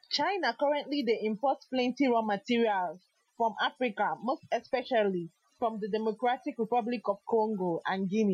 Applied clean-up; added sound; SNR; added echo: classical method Wiener filter.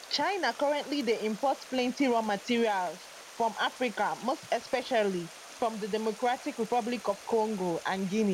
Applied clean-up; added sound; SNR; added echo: none; Stream; 17 dB; none.